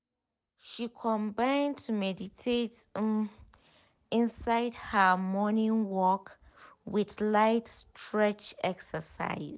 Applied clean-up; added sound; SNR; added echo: none; none; none; none.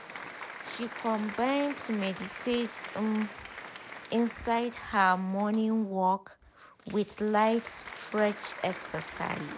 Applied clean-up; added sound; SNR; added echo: none; Applause; 13 dB; none.